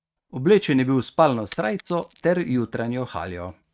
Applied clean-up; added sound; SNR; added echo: neural mask model RNNoise.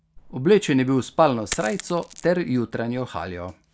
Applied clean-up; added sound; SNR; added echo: none; Coin (dropping); 17 dB; none.